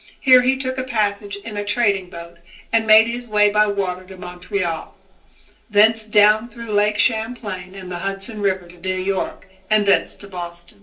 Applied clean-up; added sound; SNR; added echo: none; none; none; reverberation time 0.3 s.